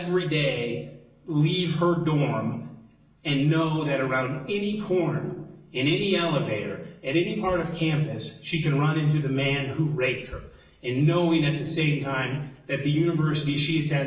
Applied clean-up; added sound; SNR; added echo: none; none; none; reverberation time 0.7 s.